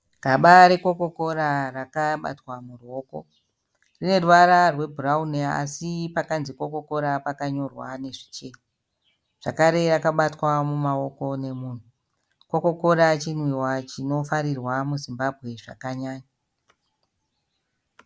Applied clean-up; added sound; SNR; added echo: none; none; none; none.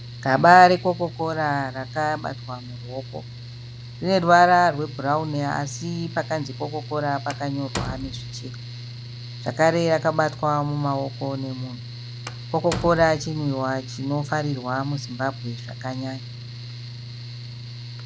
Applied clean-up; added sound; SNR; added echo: none; Mechanical fan + Slam; 11 dB; none.